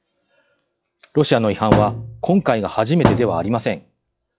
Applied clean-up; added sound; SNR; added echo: classical method log-MMSE.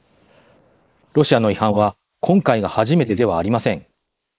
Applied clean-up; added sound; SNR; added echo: neural mask model Resemble Enhance denoiser.